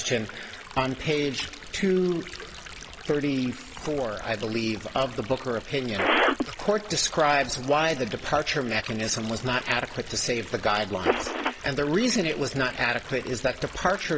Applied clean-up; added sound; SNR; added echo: none; Stream; 16 dB; none.